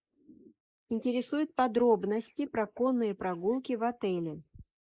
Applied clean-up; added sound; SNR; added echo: neural mask model Resemble Enhance denoiser.